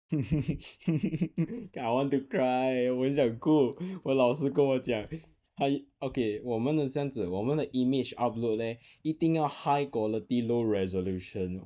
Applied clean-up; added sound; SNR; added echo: neural mask model DeepFilterNet 3.